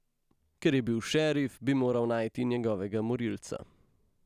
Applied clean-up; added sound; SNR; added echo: none; none; none; none.